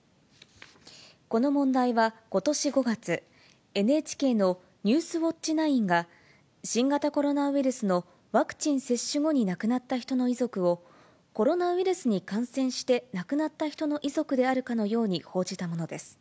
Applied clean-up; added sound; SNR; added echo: none; none; none; none.